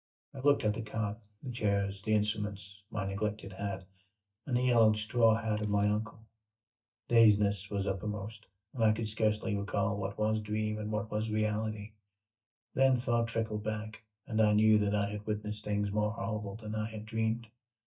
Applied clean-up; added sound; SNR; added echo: neural mask model DeepFilterNet 3.